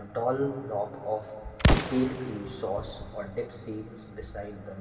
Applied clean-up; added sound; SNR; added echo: none; Explosion; 0 dB; reverberation time 2.7 s.